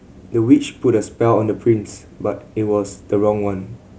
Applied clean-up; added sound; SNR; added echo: none; none; none; none.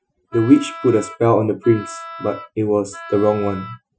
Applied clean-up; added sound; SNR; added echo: classical method Wiener filter.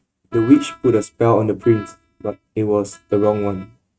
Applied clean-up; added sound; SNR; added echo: neural mask model RNNoise.